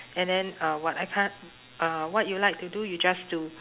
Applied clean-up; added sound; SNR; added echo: none; none; none; none.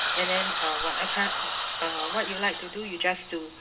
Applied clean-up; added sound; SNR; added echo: none; Hiss; 0 dB; reverberation time 0.2 s.